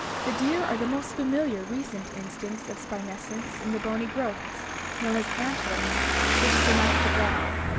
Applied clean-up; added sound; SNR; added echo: none; Traffic noise, roadway noise; -2 dB; none.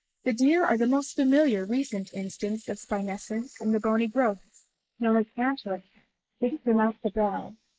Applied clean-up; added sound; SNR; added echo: neural mask model Resemble Enhance denoiser.